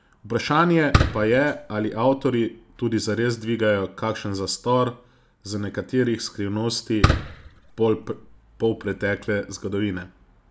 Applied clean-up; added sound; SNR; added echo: none; Fireworks; 1 dB; none.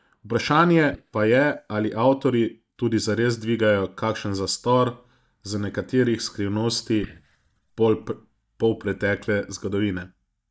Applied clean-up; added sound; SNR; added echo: neural mask model DeepFilterNet 3.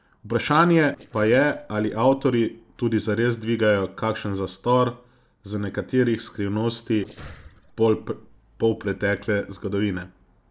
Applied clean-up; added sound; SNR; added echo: neural separator model SepFormer DNS4.